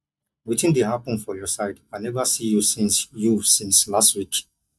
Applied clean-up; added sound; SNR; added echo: neural mask model DeepFilterNet 3.